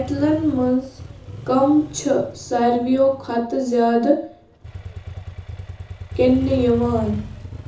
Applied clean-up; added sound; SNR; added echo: none; Motorcycle; 12 dB; reverberation time 0.6 s.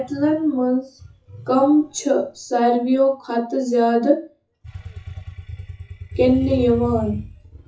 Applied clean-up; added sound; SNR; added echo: classical method WPE with log-MMSE.